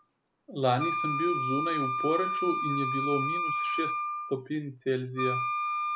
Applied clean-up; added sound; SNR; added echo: none; Wind instrument, woodwind instrument; 0 dB; none.